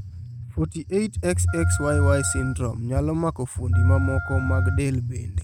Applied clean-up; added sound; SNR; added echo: neural mask model RNNoise.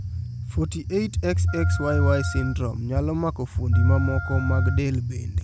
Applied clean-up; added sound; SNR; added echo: none; Wind instrument, woodwind instrument; 15 dB; none.